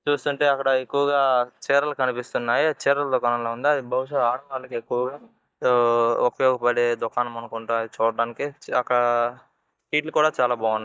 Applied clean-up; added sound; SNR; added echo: neural mask model DeepFilterNet 3.